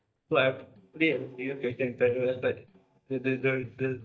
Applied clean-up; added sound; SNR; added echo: neural mask model DeepFilterNet 3.